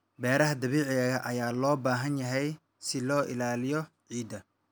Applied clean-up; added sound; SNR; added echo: none; none; none; none.